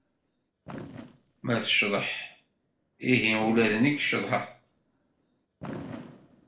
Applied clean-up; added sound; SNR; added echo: neural separator model SepFormer DNS4.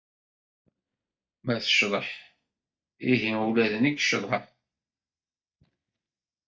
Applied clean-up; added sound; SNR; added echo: neural mask model DeepFilterNet 3.